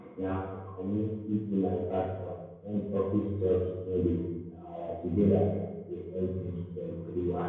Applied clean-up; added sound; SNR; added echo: none; none; none; reverberation time 1.0 s.